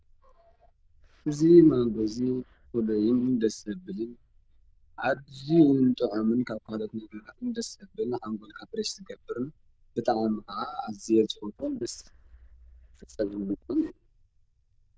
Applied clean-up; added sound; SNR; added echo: neural diffusion model UNIVERSE++.